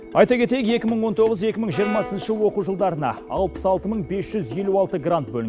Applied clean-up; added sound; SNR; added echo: none; Brass instrument; 19 dB; none.